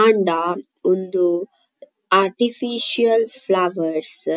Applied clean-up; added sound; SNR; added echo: none; none; none; none.